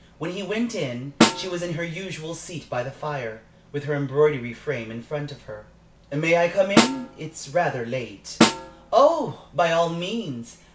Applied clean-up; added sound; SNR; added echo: none; Snare drum; 0 dB; none.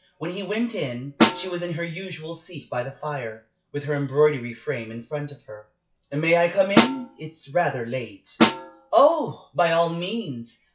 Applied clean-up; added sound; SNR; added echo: classical method log-MMSE.